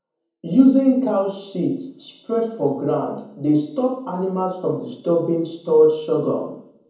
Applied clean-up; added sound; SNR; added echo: none; none; none; reverberation time 0.7 s.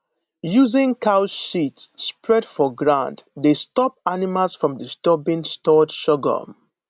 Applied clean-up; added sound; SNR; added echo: none; none; none; none.